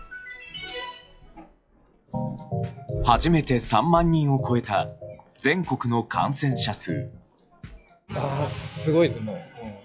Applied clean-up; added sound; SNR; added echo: classical method log-MMSE.